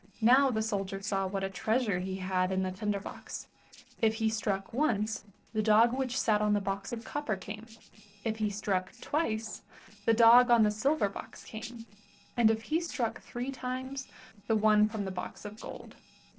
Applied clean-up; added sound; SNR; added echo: neural separator model SepFormer DNS4.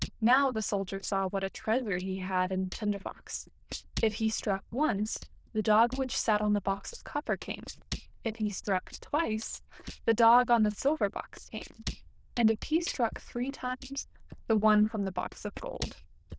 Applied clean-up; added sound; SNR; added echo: neural diffusion model UNIVERSE++.